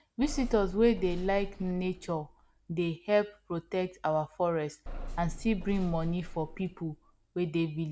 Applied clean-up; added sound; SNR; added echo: none; Bus / Engine; 8 dB; none.